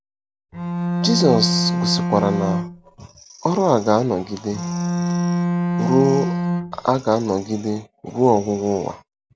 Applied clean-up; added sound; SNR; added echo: none; Bowed string instrument; 0 dB; none.